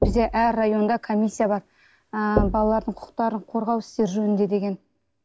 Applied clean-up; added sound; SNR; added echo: none; Knock / Wood; 8 dB; none.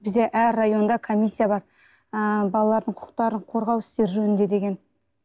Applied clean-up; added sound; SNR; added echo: none; none; none; none.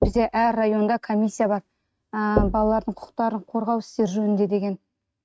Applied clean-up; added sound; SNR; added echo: neural mask model RNNoise.